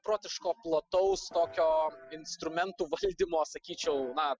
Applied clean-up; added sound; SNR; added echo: classical method spectral subtraction.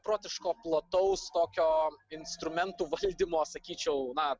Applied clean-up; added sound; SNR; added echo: none; none; none; none.